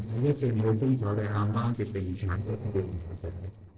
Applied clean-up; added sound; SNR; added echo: neural separator model SepFormer DNS4.